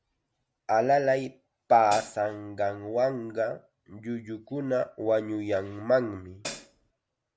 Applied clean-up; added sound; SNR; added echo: none; Hi-hat; 11 dB; none.